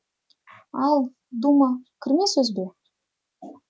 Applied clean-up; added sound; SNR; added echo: none; none; none; none.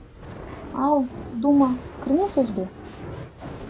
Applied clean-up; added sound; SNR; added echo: none; Fire; 13 dB; none.